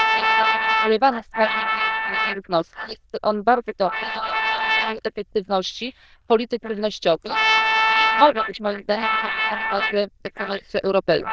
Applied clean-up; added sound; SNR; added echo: neural diffusion model UNIVERSE++.